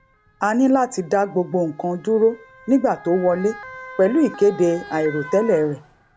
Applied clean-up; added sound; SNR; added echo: none; Motor vehicle (road) / Siren; 19 dB; none.